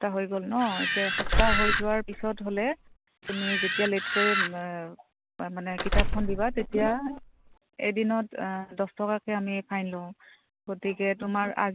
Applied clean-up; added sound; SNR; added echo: none; Door + Camera; -4 dB; none.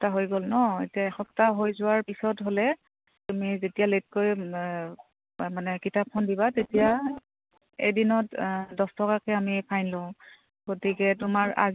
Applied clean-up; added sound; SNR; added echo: none; none; none; none.